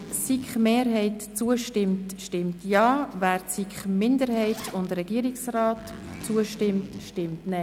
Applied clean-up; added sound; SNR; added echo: none; Zipper (clothing); 20 dB; none.